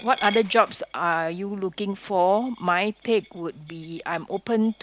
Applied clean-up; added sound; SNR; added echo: none; Coin (dropping); 18 dB; none.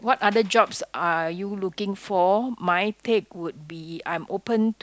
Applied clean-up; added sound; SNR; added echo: none; none; none; none.